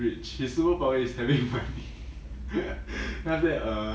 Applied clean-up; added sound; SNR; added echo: none; none; none; none.